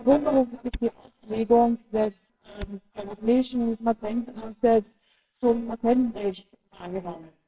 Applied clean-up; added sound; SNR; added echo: neural separator model SepFormer WHAMR!.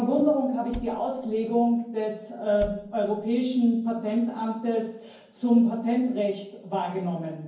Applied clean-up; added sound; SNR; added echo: none; Cupboard open or close; 16 dB; reverberation time 0.9 s.